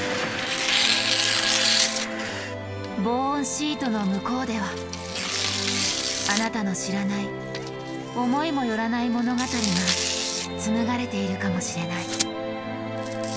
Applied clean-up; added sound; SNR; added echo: none; Tearing; 3 dB; none.